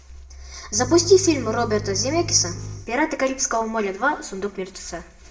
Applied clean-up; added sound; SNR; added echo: none; Bowed string instrument; 11 dB; reverberation time 0.6 s.